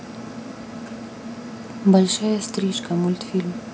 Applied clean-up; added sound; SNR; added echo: none; none; none; none.